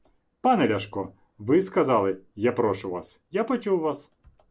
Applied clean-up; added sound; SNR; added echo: none; none; none; none.